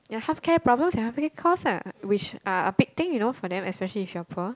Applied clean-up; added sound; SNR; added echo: none; none; none; none.